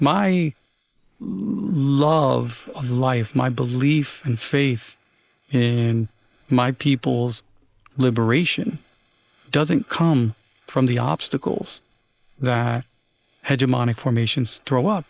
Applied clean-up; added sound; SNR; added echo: neural mask model Resemble Enhance denoiser.